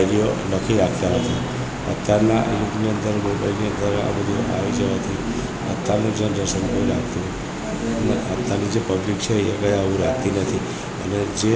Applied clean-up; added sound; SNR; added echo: none; Traffic noise, roadway noise / Vehicle horn, car horn, honking; 13 dB; none.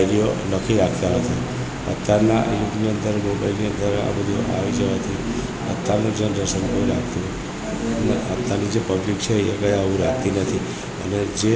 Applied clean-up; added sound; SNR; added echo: none; none; none; none.